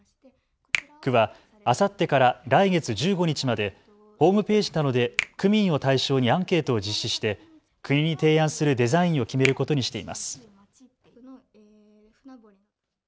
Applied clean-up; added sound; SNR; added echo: none; Finger snapping; 13 dB; none.